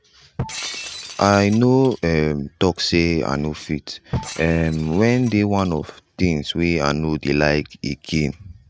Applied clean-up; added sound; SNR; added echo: neural mask model RNNoise.